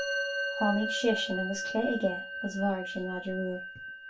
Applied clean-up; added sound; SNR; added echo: none; Musical instrument; 4 dB; reverberation time 0.2 s.